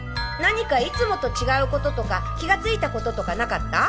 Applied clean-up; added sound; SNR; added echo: none; Bell; 14 dB; reverberation time 1.0 s.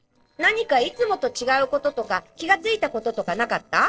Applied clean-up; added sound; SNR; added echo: neural separator model SepFormer DNS4.